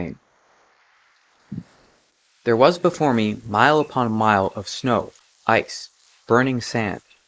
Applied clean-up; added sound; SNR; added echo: neural mask model Resemble Enhance denoiser.